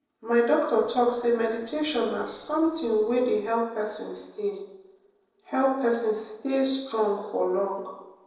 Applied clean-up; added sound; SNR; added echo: neural separator model SepFormer DNS4.